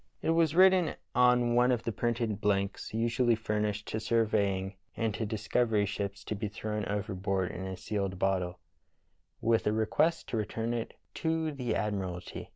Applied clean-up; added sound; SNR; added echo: none; none; none; none.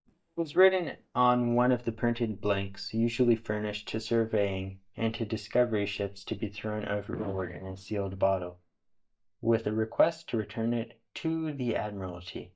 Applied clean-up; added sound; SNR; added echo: neural mask model DeepFilterNet 3.